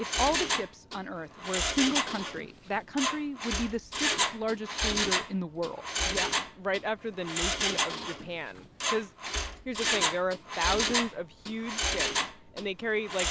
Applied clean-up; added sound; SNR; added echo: none; Mechanisms; -1 dB; none.